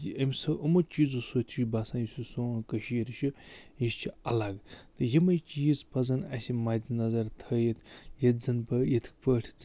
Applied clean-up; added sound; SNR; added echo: none; none; none; none.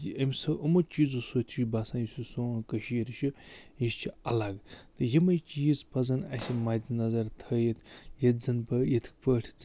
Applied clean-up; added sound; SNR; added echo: none; Explosion; 19 dB; none.